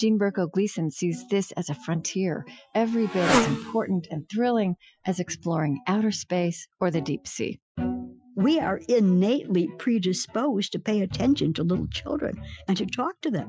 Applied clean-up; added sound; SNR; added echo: classical method Wiener filter.